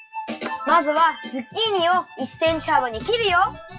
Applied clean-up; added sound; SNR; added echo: classical method WPE with log-MMSE.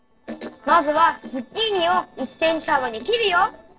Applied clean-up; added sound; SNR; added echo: neural separator model SepFormer DNS4.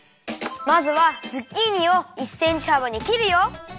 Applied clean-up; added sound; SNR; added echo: none; none; none; none.